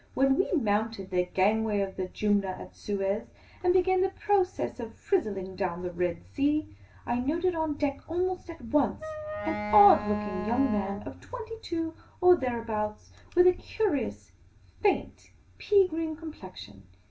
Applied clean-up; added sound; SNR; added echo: none; Wind instrument, woodwind instrument; 7 dB; reverberation time 0.2 s.